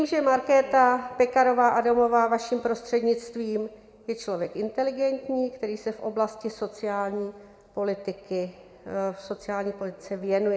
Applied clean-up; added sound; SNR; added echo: none; none; none; reverberation time 1.0 s.